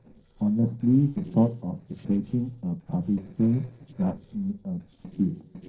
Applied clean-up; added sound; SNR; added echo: neural separator model SepFormer DNS4.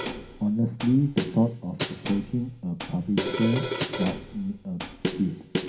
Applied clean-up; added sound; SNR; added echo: none; Snare drum; 6 dB; reverberation time 0.3 s.